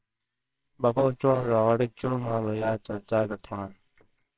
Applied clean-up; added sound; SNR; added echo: neural separator model SepFormer WHAMR!.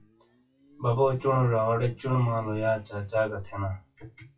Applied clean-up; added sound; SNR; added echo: classical method WPE with log-MMSE.